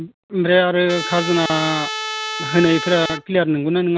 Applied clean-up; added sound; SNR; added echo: none; Trumpet; 7 dB; none.